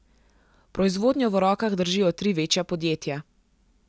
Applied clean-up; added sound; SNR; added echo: none; none; none; none.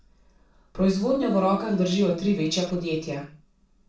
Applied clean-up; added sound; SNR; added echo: none; Piano; 14 dB; reverberation time 0.4 s.